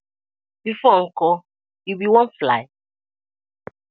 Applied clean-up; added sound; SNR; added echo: none; none; none; none.